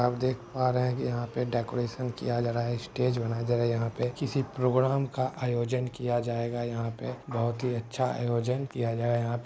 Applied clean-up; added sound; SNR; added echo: none; none; none; none.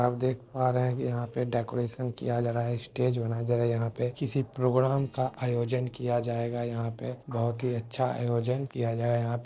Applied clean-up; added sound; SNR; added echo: neural separator model SepFormer DNS4.